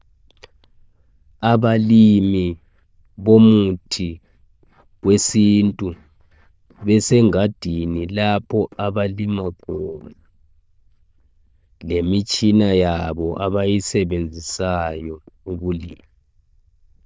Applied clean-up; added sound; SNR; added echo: neural diffusion model UNIVERSE++.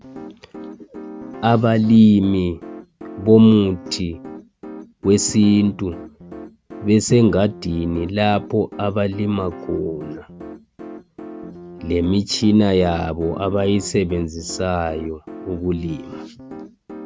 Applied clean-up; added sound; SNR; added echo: none; Piano; 16 dB; none.